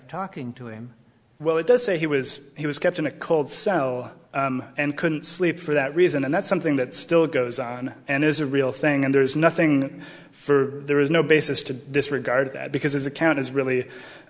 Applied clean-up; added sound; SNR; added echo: none; none; none; none.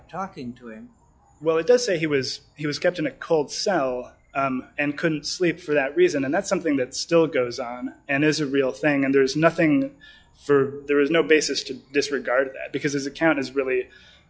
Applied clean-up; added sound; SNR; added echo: classical method log-MMSE.